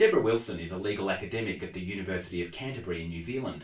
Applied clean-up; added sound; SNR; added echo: none; none; none; reverberation time 0.2 s.